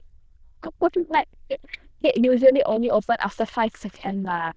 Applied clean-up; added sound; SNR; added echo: neural diffusion model UNIVERSE++.